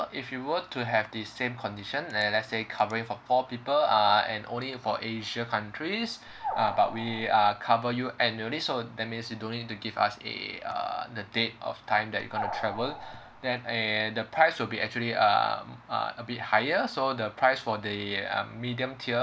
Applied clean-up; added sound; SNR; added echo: none; Animal; 8 dB; none.